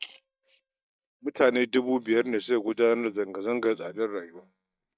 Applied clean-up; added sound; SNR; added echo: neural mask model DeepFilterNet 3.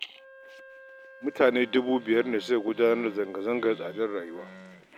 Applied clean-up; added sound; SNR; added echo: none; Animal + Wind instrument, woodwind instrument; 20 dB; none.